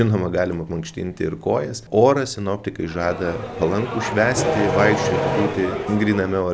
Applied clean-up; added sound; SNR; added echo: none; Accelerating, revving, vroom; 3 dB; none.